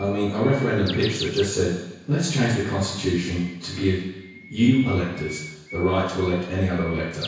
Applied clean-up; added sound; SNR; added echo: none; Bird; 16 dB; reverberation time 1.1 s.